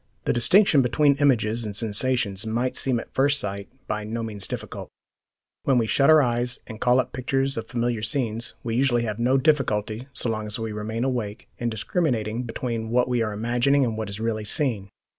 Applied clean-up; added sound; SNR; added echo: none; none; none; none.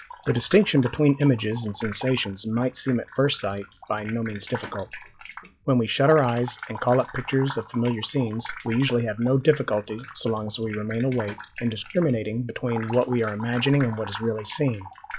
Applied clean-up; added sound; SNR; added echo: classical method log-MMSE.